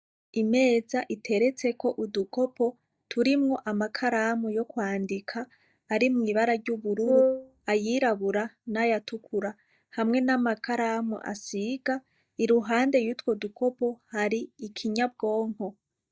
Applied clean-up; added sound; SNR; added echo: neural mask model DeepFilterNet 3.